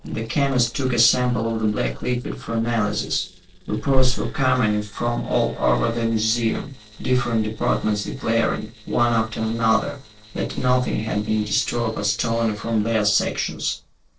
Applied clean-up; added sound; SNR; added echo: neural separator model SepFormer DNS4.